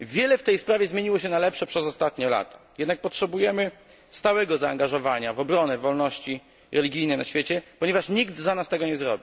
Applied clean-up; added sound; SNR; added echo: none; none; none; none.